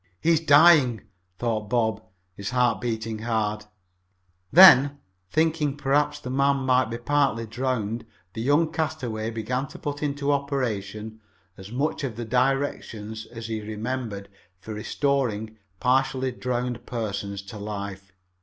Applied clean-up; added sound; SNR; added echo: none; none; none; none.